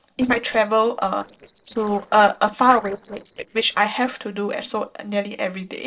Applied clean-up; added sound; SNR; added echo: neural separator model SepFormer DNS4.